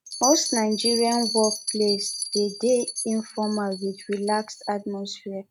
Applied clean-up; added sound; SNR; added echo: neural mask model RNNoise.